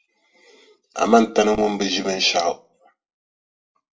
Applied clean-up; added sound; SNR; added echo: none; none; none; reverberation time 0.2 s.